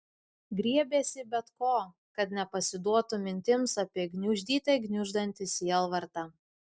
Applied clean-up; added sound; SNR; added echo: none; none; none; none.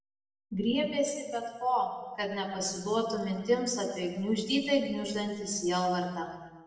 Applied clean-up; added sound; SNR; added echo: none; none; none; reverberation time 1.2 s.